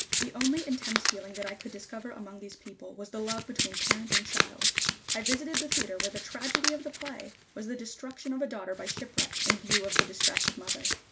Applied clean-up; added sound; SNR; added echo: none; Domestic sounds, home sounds; -5 dB; none.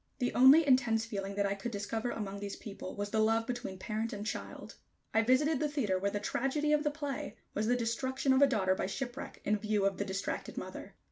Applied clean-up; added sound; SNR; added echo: none; none; none; none.